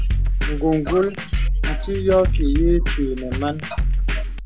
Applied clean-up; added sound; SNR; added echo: none; Drum kit; -2 dB; none.